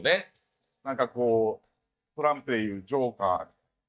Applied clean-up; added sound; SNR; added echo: neural mask model DeepFilterNet 3.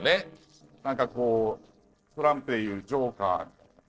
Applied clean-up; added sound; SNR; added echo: neural separator model SepFormer DNS4.